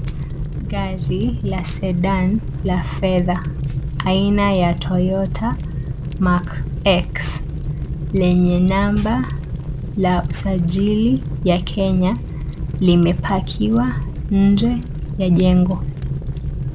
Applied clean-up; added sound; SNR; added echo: none; Fire; 4 dB; none.